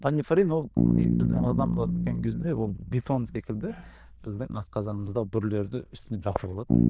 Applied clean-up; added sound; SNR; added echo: neural diffusion model UNIVERSE++.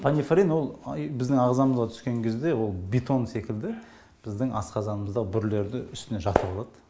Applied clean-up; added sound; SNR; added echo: none; none; none; none.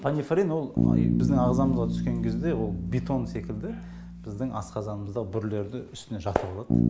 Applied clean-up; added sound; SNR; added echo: none; Bass guitar; 0 dB; none.